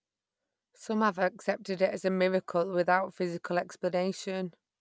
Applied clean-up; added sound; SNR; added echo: none; none; none; none.